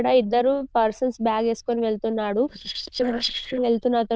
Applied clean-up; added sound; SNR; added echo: neural diffusion model UNIVERSE++.